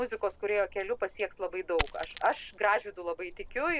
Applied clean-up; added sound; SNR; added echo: none; Coin (dropping); 5 dB; none.